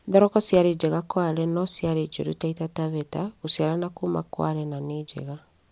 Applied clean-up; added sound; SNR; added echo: none; none; none; none.